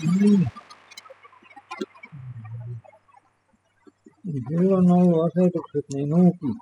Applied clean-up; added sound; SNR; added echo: classical method spectral subtraction.